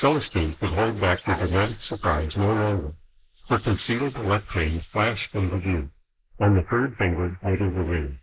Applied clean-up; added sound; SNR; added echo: neural mask model Resemble Enhance denoiser.